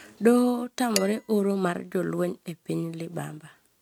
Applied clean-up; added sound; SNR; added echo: neural mask model RNNoise.